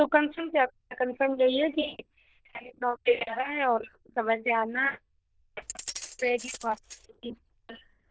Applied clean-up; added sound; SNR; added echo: neural diffusion model UNIVERSE++.